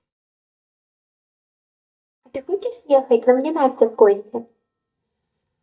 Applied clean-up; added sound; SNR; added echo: neural mask model DeepFilterNet 3.